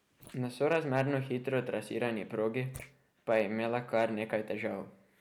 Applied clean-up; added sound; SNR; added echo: neural mask model Resemble Enhance denoiser.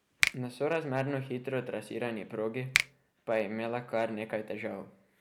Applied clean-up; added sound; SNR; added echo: none; Finger snapping; 3 dB; none.